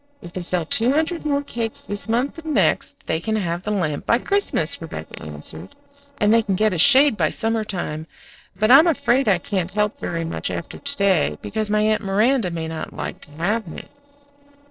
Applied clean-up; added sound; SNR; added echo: neural separator model SepFormer DNS4.